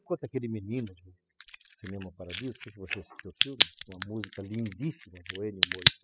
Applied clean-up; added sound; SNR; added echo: classical method spectral subtraction.